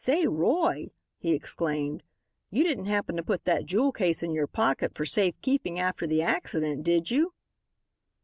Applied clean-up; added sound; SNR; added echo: none; none; none; none.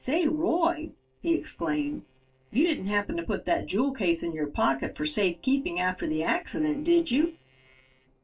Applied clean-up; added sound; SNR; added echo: neural separator model SepFormer DNS4.